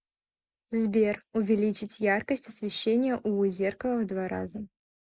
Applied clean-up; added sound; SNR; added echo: neural mask model Resemble Enhance denoiser.